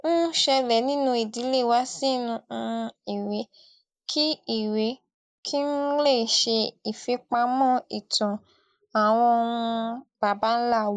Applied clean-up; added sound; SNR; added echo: neural mask model Resemble Enhance denoiser.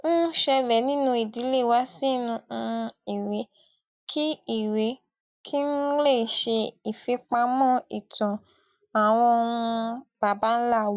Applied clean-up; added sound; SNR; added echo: none; none; none; none.